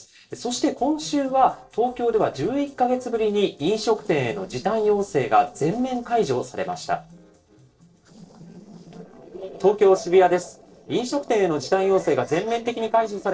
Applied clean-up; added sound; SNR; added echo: neural separator model SepFormer DNS4.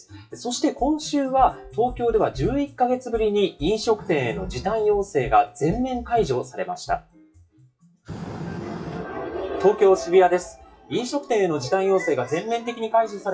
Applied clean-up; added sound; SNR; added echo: classical method WPE with log-MMSE.